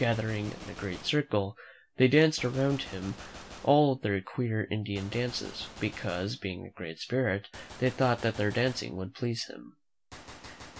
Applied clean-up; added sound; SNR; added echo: none; Gunshot, gunfire; 18 dB; none.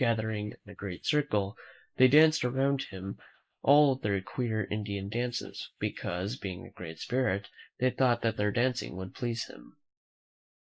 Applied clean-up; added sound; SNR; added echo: neural mask model Resemble Enhance denoiser.